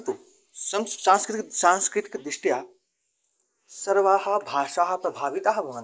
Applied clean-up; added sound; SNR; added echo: neural mask model Resemble Enhance denoiser.